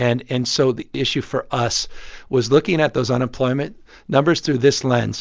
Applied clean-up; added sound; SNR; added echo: none; none; none; none.